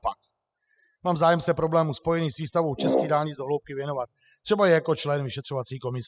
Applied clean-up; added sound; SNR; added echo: classical method spectral subtraction.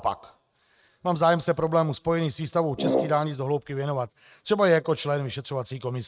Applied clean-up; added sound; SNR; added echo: neural mask model RNNoise.